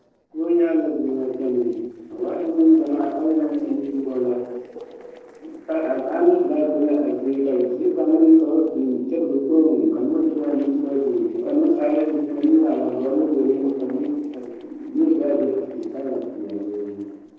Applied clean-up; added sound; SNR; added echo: neural separator model SepFormer DNS4.